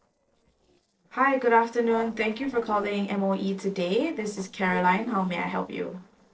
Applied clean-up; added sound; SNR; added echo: neural separator model SepFormer DNS4.